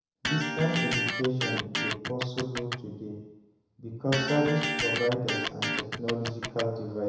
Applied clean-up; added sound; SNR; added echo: none; Electric guitar; 1 dB; reverberation time 1.0 s.